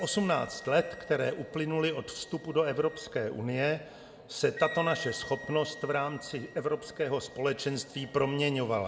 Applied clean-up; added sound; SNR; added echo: none; Wind instrument, woodwind instrument; 16 dB; reverberation time 0.9 s.